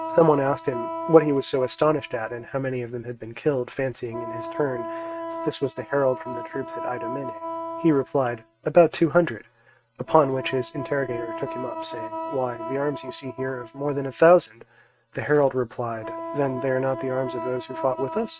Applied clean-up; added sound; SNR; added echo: neural mask model RNNoise.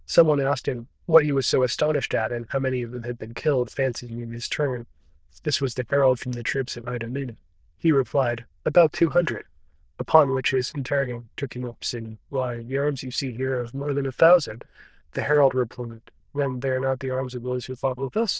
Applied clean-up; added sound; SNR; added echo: neural diffusion model UNIVERSE++.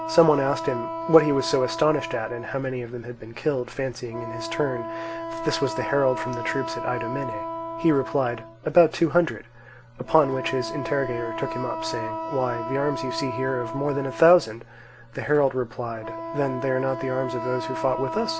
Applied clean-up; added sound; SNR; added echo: none; Wind instrument, woodwind instrument; 8 dB; none.